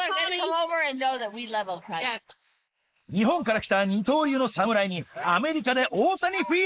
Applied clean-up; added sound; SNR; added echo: neural mask model Resemble Enhance denoiser.